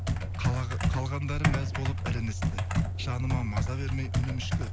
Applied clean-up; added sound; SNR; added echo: none; Computer keyboard; -4 dB; none.